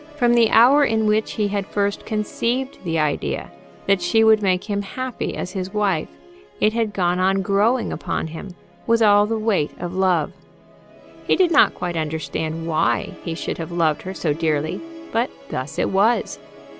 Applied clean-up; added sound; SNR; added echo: none; Musical instrument; 20 dB; none.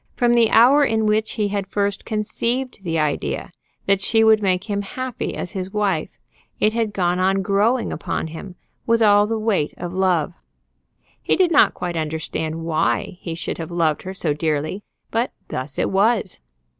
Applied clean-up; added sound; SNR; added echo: none; none; none; none.